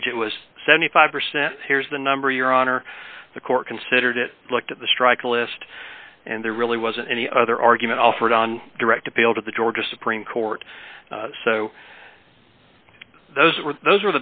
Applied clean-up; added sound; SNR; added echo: none; none; none; none.